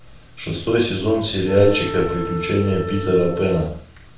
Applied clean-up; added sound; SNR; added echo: none; Wind instrument, woodwind instrument; 10 dB; reverberation time 0.5 s.